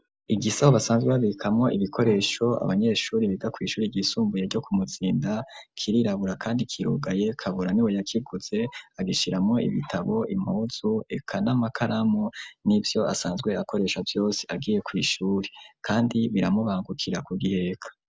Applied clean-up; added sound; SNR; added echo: none; none; none; none.